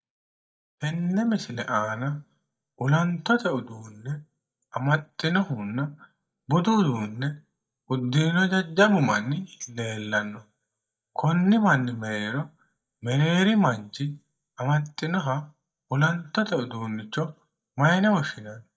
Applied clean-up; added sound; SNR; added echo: neural mask model DeepFilterNet 3.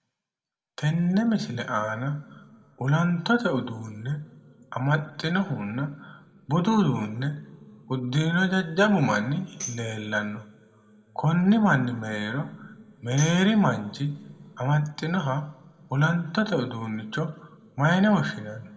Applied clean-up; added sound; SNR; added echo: none; Tambourine; 17 dB; reverberation time 1.2 s.